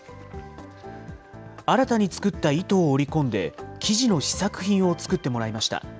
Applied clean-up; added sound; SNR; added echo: none; none; none; none.